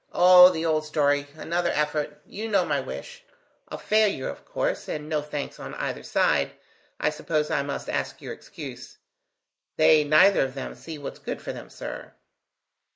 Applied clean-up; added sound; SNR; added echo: neural mask model Resemble Enhance denoiser.